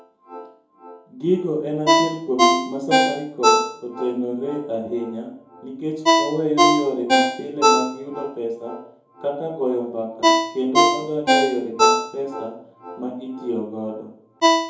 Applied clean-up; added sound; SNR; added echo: none; Ringtone; -4 dB; reverberation time 2.6 s.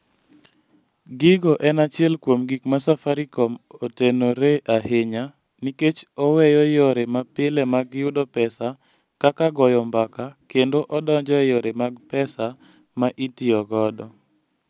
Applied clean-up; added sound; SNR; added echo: none; none; none; none.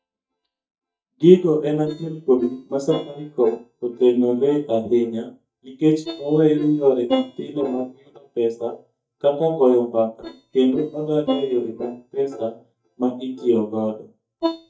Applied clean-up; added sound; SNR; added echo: neural mask model DeepFilterNet 3.